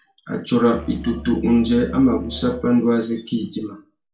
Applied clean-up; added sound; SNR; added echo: none; Musical instrument; 16 dB; reverberation time 0.3 s.